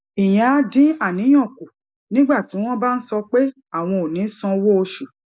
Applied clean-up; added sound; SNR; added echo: neural mask model Resemble Enhance denoiser.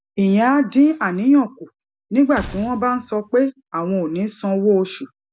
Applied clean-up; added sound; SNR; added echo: none; Gunshot, gunfire; 18 dB; none.